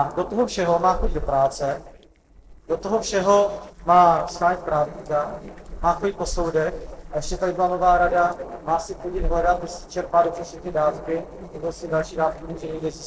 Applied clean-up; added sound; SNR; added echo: neural separator model SepFormer DNS4.